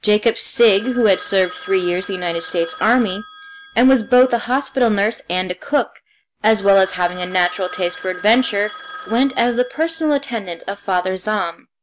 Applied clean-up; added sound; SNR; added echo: none; Telephone; 14 dB; none.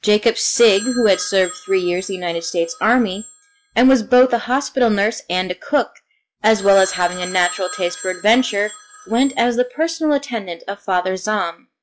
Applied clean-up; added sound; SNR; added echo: classical method log-MMSE.